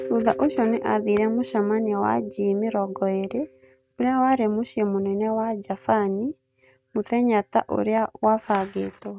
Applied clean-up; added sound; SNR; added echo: neural mask model RNNoise.